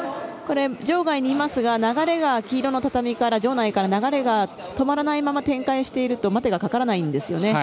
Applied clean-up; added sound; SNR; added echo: none; none; none; none.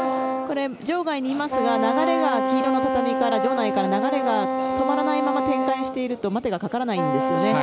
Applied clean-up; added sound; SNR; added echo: none; Wind instrument, woodwind instrument; 0 dB; none.